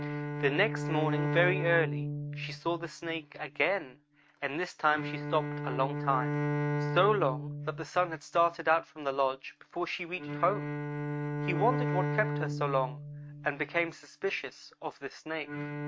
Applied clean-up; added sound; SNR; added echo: neural mask model RNNoise.